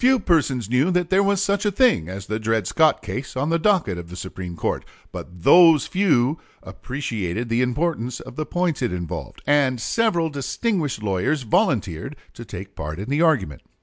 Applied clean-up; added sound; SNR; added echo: none; none; none; none.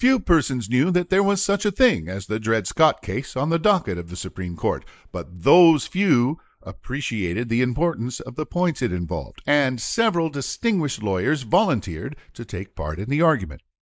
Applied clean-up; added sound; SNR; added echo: neural mask model Resemble Enhance denoiser.